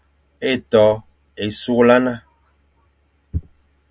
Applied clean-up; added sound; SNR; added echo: none; none; none; none.